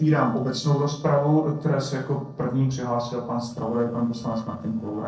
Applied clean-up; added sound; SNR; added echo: neural separator model SepFormer DNS4.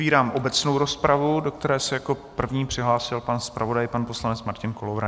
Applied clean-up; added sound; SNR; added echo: none; none; none; none.